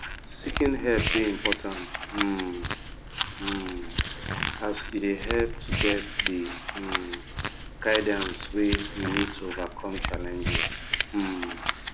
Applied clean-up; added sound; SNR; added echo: none; Crumpling, crinkling; 1 dB; none.